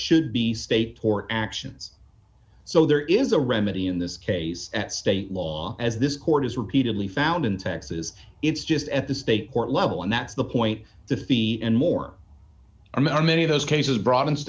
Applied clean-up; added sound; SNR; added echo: none; none; none; none.